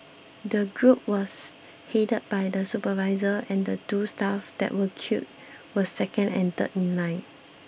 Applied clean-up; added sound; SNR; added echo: none; none; none; none.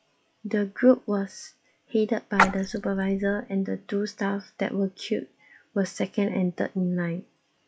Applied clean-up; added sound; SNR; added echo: classical method log-MMSE.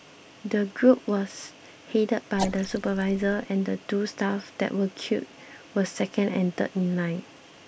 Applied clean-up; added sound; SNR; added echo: neural mask model Resemble Enhance denoiser.